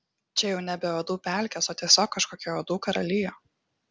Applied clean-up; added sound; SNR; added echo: none; none; none; none.